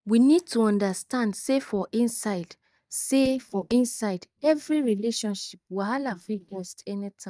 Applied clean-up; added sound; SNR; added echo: neural mask model DeepFilterNet 3.